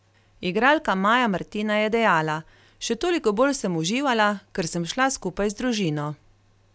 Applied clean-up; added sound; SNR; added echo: none; none; none; none.